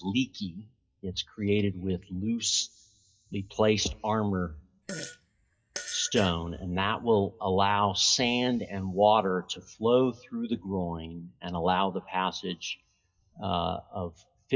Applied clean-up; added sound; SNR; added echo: classical method WPE with log-MMSE.